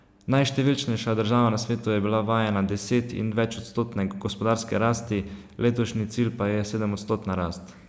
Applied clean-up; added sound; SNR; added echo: none; none; none; none.